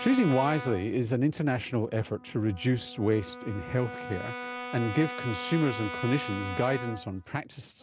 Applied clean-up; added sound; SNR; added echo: none; Brass instrument; 11 dB; none.